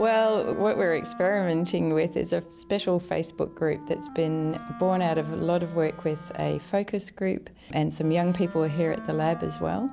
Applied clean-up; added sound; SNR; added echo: none; Wind instrument, woodwind instrument; 16 dB; none.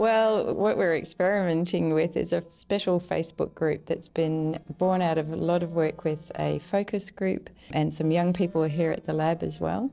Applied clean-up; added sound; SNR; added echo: neural separator model SepFormer DNS4.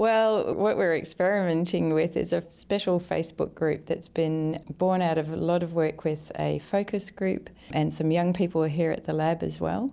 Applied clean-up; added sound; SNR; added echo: none; none; none; none.